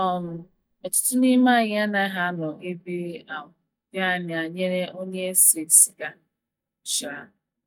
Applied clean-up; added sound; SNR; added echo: neural mask model DeepFilterNet 3.